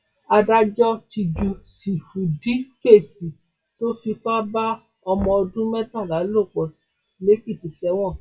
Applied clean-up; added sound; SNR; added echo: classical method WPE with log-MMSE.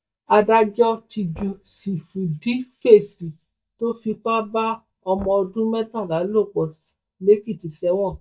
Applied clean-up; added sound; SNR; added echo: neural mask model DeepFilterNet 3.